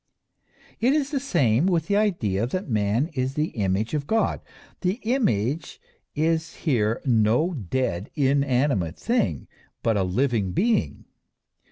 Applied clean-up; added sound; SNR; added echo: none; none; none; none.